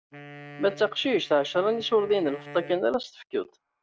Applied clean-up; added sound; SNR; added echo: neural mask model RNNoise.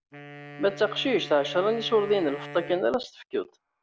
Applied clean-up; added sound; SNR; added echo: none; Wind instrument, woodwind instrument; 16 dB; none.